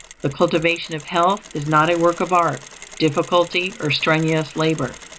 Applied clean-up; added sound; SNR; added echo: none; Mechanisms; 19 dB; none.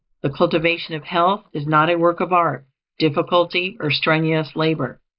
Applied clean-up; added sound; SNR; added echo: neural mask model Resemble Enhance denoiser.